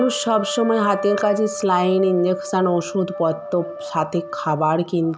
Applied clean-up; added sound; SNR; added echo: none; Trumpet; 11 dB; none.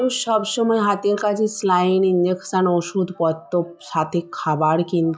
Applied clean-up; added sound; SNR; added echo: classical method log-MMSE.